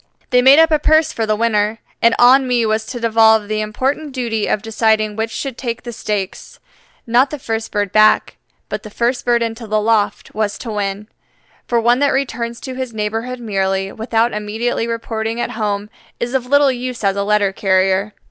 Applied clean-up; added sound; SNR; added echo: none; none; none; none.